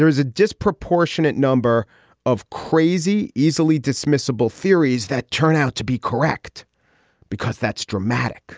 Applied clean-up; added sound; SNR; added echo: none; none; none; none.